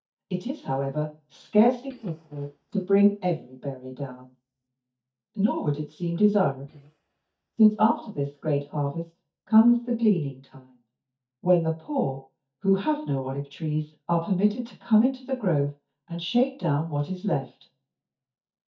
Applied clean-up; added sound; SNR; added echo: neural mask model DeepFilterNet 3.